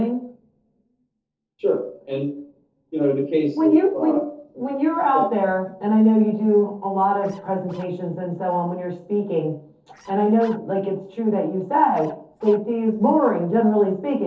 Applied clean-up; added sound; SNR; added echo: neural separator model SepFormer DNS4.